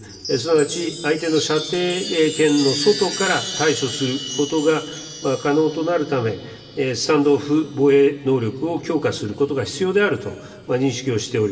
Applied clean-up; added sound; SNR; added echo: none; Chime; 13 dB; reverberation time 2.9 s.